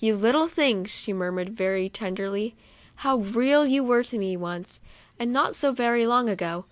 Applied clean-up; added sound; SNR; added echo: none; none; none; none.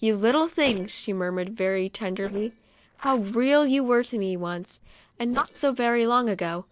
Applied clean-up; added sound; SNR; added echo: neural separator model SepFormer DNS4.